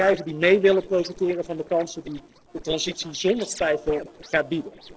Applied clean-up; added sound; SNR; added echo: neural separator model SepFormer DNS4.